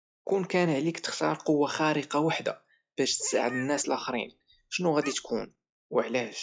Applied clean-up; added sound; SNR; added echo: classical method log-MMSE.